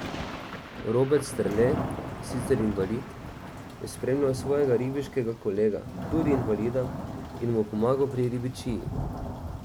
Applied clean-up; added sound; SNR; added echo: none; Thunder / Rain + Thunder / Rain; 7 dB; none.